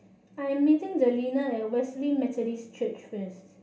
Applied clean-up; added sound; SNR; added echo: none; none; none; reverberation time 0.3 s.